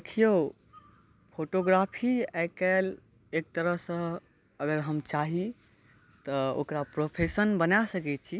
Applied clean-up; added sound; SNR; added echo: none; none; none; none.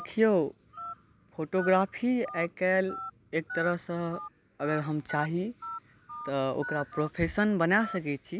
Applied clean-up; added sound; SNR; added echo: none; Telephone; 13 dB; none.